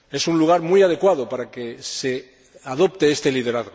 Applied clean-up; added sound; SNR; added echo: none; none; none; none.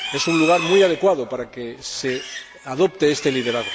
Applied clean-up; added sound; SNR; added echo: none; Livestock, farm animals, working animals; 10 dB; none.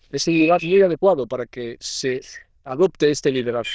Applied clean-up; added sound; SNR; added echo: neural diffusion model UNIVERSE++.